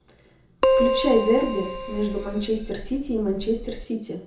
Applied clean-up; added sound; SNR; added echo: none; Keyboard (musical); 1 dB; reverberation time 0.6 s.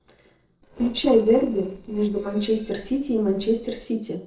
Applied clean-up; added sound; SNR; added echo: neural separator model SepFormer DNS4.